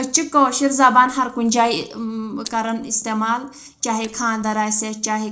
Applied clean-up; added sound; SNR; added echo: neural separator model SepFormer DNS4.